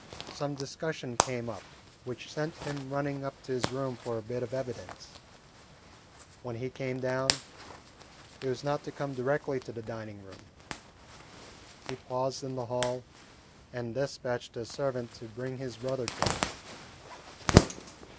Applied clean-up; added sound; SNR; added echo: none; Zipper (clothing); 1 dB; none.